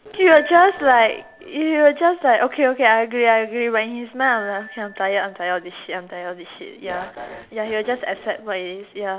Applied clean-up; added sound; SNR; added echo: none; Glockenspiel; 17 dB; none.